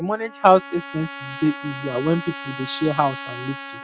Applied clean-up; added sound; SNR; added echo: none; Trumpet; 12 dB; none.